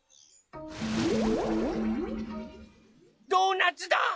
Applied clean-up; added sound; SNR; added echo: classical method log-MMSE.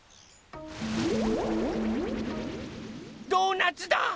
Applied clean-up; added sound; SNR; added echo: none; Bowed string instrument; 20 dB; none.